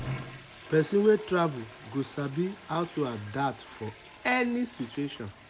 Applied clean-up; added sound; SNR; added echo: none; Toilet flush; 15 dB; none.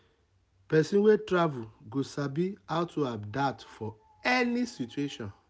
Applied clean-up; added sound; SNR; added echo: none; none; none; none.